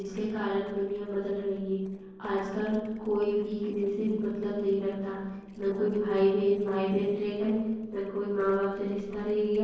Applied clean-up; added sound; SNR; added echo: neural separator model SepFormer DNS4.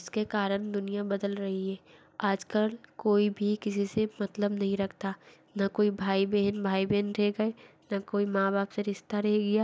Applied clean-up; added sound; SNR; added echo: none; none; none; none.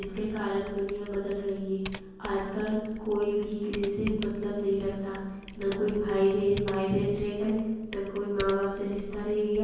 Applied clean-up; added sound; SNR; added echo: none; Typing; 13 dB; reverberation time 1.3 s.